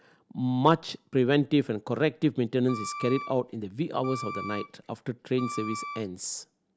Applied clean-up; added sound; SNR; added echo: none; Wind instrument, woodwind instrument; 11 dB; none.